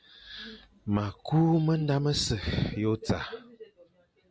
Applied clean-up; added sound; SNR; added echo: none; none; none; none.